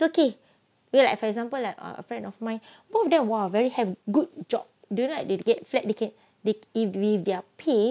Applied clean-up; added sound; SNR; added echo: none; none; none; none.